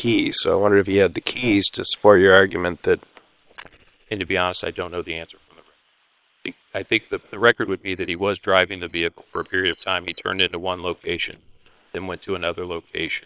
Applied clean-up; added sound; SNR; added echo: neural separator model SepFormer WHAM!.